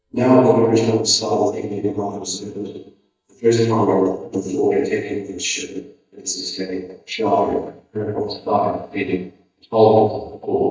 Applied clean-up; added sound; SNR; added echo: neural mask model DeepFilterNet 3.